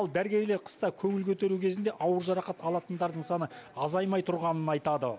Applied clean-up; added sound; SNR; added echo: none; none; none; none.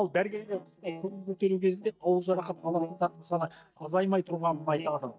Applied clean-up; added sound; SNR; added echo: neural mask model DeepFilterNet 3.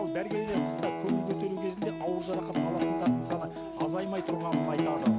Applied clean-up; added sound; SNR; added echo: none; Acoustic guitar; -4 dB; none.